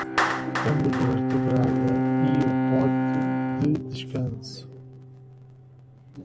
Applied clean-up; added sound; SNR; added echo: none; Bowed string instrument + Clapping; -4 dB; none.